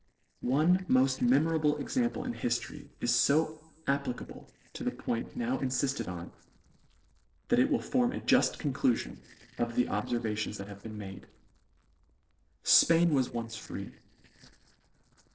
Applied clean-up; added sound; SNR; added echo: neural separator model SepFormer DNS4.